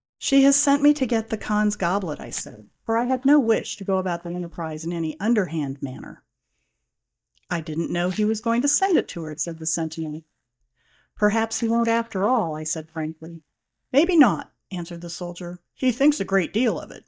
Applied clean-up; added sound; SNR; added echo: neural mask model DeepFilterNet 3.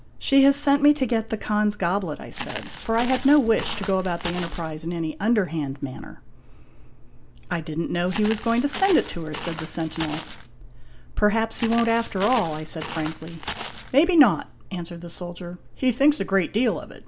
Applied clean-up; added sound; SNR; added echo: none; Walk, footsteps; 10 dB; none.